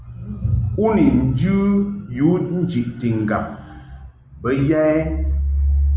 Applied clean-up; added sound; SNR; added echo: none; none; none; none.